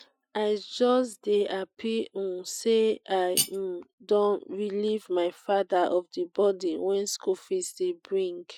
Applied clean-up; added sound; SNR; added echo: classical method Wiener filter.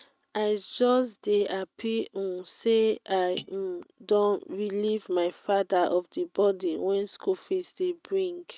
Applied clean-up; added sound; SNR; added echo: neural mask model RNNoise.